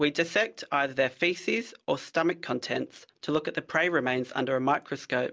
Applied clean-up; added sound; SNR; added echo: none; none; none; none.